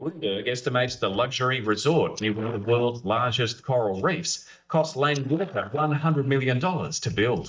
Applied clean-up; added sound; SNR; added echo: neural mask model DeepFilterNet 3.